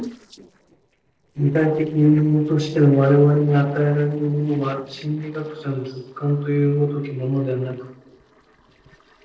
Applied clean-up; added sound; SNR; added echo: neural separator model SepFormer DNS4.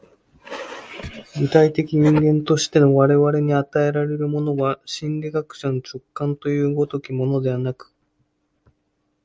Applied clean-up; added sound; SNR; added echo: none; none; none; none.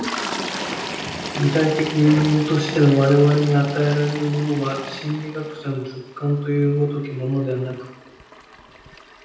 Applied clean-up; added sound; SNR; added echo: none; Toilet flush; 11 dB; reverberation time 0.9 s.